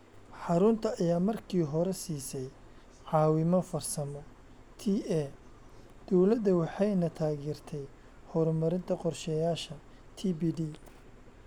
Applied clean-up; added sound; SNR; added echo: none; none; none; none.